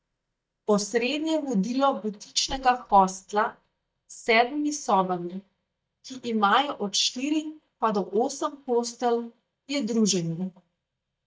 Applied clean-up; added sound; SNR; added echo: neural mask model DeepFilterNet 3.